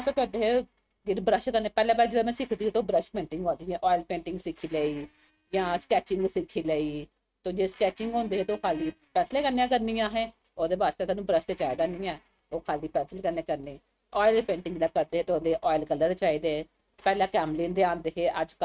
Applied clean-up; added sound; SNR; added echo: neural mask model RNNoise.